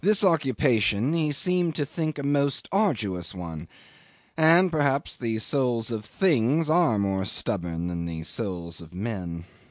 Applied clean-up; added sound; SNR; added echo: none; none; none; none.